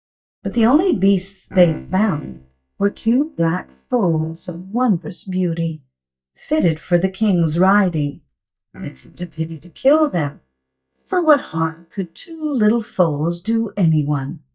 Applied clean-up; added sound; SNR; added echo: neural mask model DeepFilterNet 3.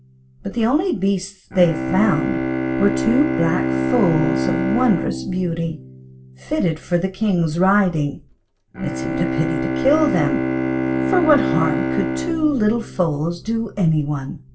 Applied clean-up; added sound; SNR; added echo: none; Bowed string instrument; 3 dB; reverberation time 0.2 s.